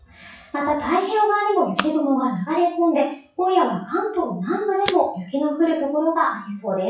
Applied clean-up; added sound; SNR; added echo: classical method WPE with log-MMSE.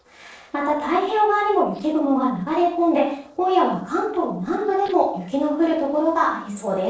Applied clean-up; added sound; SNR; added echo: neural separator model SepFormer DNS4.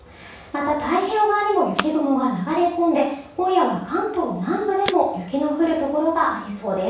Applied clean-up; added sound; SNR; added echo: none; Telephone; 17 dB; reverberation time 0.7 s.